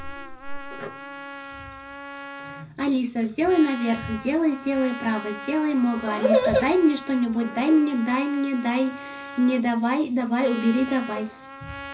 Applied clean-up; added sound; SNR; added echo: none; Trumpet; 15 dB; reverberation time 0.4 s.